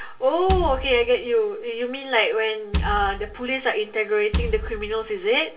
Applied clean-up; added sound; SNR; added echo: none; Wood; 6 dB; reverberation time 0.2 s.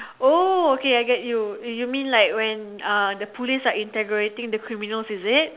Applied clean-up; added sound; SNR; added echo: none; none; none; none.